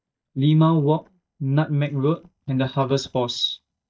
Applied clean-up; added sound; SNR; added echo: neural mask model DeepFilterNet 3.